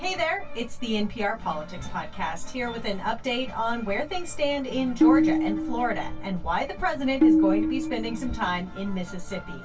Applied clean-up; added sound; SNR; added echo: none; Tabla; -3 dB; reverberation time 0.1 s.